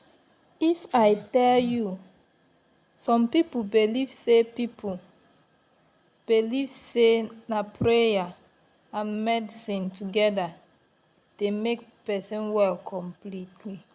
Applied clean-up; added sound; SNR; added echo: none; none; none; none.